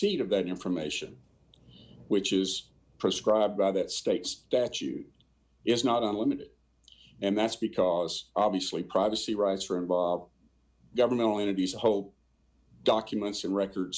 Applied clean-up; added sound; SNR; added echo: none; none; none; none.